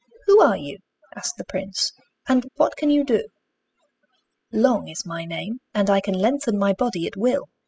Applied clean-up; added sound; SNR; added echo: classical method spectral subtraction.